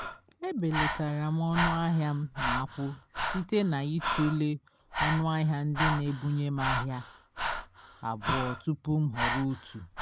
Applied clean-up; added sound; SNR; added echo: none; Breathing; 4 dB; none.